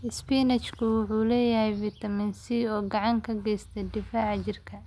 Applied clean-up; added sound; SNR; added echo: none; none; none; none.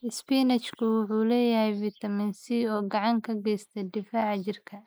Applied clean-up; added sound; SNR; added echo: neural mask model Resemble Enhance denoiser.